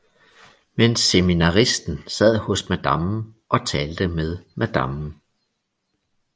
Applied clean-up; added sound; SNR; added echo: none; none; none; none.